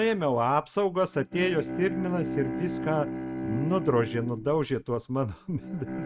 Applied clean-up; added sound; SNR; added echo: neural mask model RNNoise.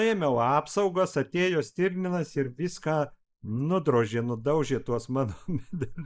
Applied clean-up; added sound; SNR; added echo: neural mask model Resemble Enhance denoiser.